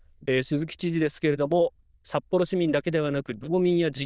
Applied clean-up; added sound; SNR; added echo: neural diffusion model UNIVERSE++.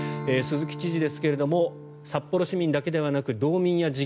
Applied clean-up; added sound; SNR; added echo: none; Strum; 12 dB; none.